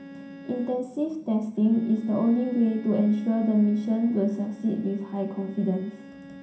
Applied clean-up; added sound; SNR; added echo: none; Bowed string instrument; 20 dB; reverberation time 0.5 s.